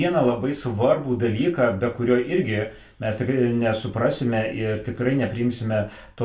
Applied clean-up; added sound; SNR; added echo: none; none; none; reverberation time 0.3 s.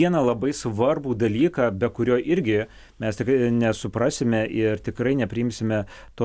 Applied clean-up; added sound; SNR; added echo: none; none; none; none.